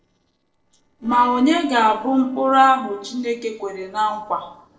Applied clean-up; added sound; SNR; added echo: neural separator model SepFormer DNS4.